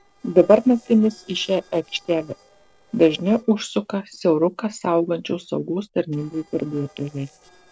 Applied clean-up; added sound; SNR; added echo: neural separator model SepFormer DNS4.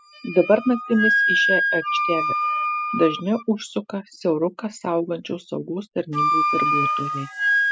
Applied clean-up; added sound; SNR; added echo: classical method spectral subtraction.